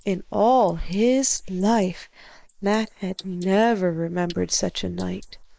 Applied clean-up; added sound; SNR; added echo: neural mask model Resemble Enhance denoiser.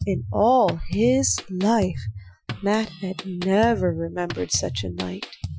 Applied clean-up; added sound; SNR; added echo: classical method Wiener filter.